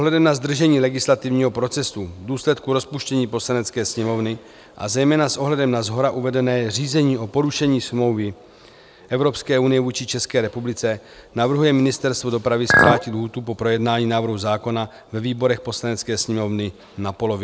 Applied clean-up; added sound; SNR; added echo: none; Chink, clink; -2 dB; none.